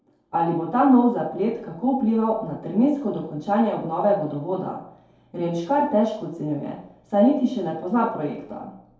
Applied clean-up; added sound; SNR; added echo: none; none; none; reverberation time 2.3 s.